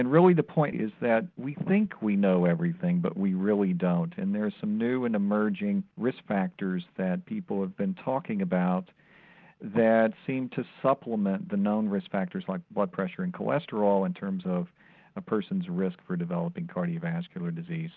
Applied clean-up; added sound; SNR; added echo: none; none; none; none.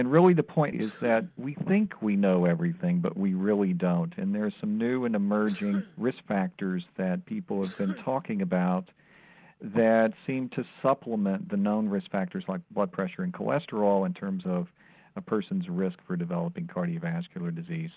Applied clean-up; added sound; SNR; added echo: none; Cough; 20 dB; none.